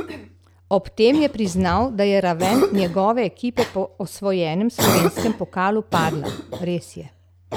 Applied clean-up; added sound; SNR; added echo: none; Cough; 6 dB; none.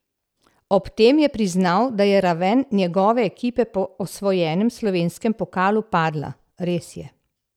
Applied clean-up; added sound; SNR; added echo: none; none; none; none.